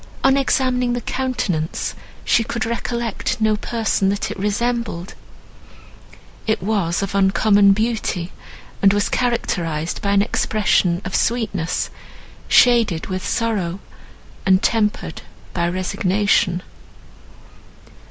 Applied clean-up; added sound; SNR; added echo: none; none; none; none.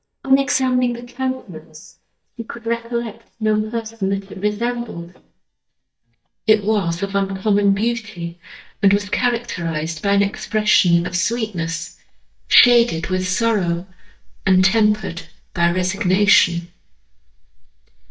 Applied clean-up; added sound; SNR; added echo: neural mask model DeepFilterNet 3.